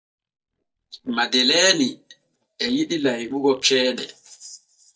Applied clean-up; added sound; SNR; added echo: neural mask model DeepFilterNet 3.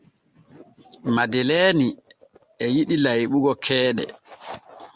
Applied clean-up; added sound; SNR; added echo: none; none; none; none.